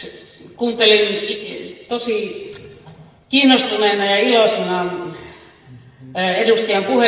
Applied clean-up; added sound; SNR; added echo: none; none; none; reverberation time 1.5 s.